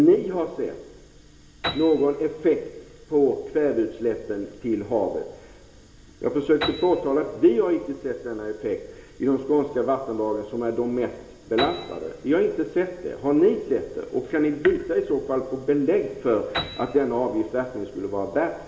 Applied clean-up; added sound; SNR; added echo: none; Piano; 17 dB; reverberation time 1.1 s.